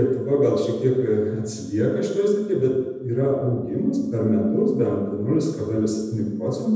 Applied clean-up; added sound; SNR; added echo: none; none; none; reverberation time 1.1 s.